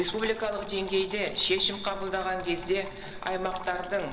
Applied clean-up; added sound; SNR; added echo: none; Trickle, dribble / Water tap, faucet; 15 dB; reverberation time 0.7 s.